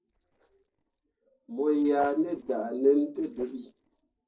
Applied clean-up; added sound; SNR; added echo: neural separator model SepFormer DNS4.